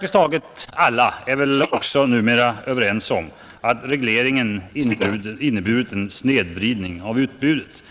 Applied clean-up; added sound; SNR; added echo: neural mask model Resemble Enhance denoiser.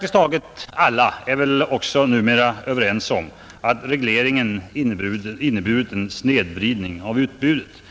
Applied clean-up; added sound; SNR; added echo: none; none; none; none.